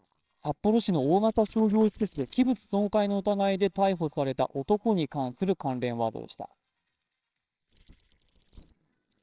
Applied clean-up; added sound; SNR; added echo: neural separator model SepFormer WHAMR!.